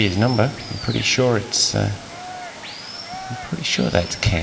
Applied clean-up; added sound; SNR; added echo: none; Water; 15 dB; reverberation time 1.5 s.